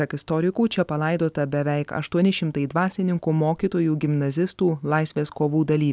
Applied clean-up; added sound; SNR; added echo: none; none; none; none.